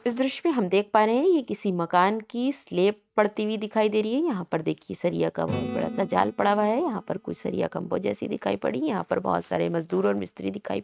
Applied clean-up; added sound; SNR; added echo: neural mask model RNNoise.